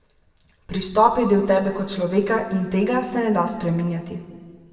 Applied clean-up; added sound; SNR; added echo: none; none; none; reverberation time 1.5 s.